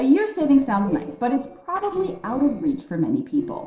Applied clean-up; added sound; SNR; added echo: neural separator model SepFormer DNS4.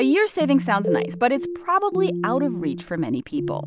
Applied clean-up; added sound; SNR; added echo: none; none; none; none.